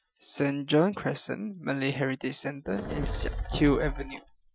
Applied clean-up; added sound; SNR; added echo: classical method Wiener filter.